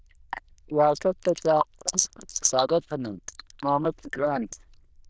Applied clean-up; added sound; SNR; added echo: neural diffusion model UNIVERSE++.